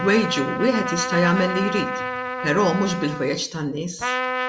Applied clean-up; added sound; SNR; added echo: none; Trumpet; 4 dB; none.